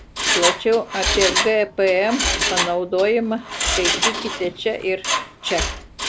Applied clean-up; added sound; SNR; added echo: none; Mechanisms; 1 dB; none.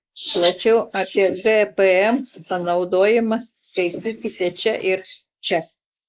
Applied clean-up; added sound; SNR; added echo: neural mask model Resemble Enhance denoiser.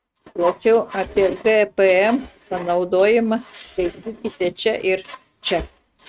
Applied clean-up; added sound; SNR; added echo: neural mask model RNNoise.